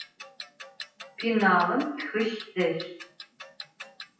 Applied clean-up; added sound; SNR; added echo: classical method WPE with log-MMSE.